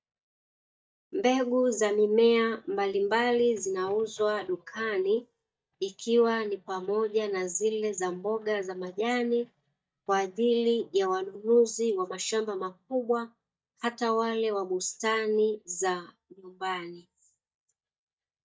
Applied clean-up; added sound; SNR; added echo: neural mask model DeepFilterNet 3.